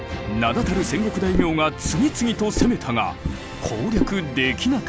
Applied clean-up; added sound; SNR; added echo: none; Drawer open or close; 5 dB; none.